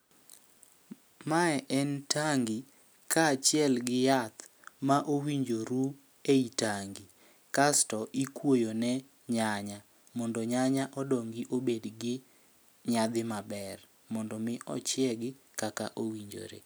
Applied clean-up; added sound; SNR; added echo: none; none; none; none.